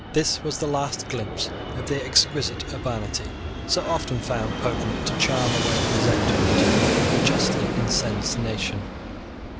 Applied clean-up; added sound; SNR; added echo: none; Fixed-wing aircraft, airplane; -2 dB; none.